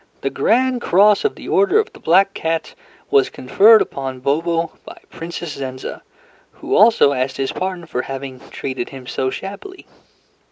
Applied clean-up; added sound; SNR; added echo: none; none; none; none.